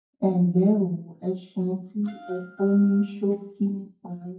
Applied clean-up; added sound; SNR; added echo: neural mask model DeepFilterNet 3.